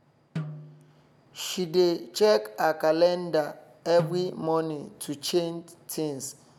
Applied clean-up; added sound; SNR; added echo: none; Snare drum; 15 dB; none.